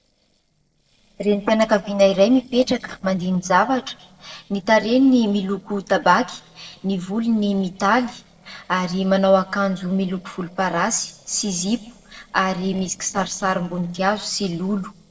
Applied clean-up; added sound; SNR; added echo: neural separator model SepFormer DNS4.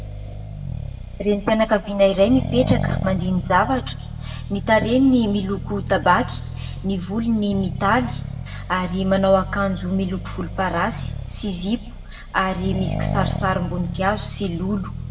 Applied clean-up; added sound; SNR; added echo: none; Accelerating, revving, vroom; 7 dB; reverberation time 1.0 s.